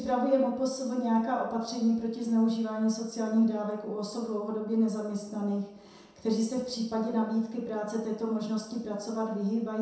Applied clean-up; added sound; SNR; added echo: none; none; none; reverberation time 0.7 s.